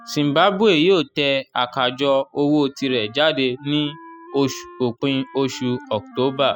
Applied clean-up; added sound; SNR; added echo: classical method spectral subtraction.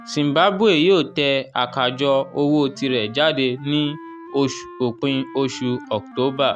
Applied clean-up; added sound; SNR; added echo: none; Wind instrument, woodwind instrument; 19 dB; none.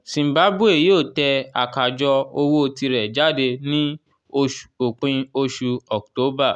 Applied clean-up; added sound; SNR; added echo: none; none; none; none.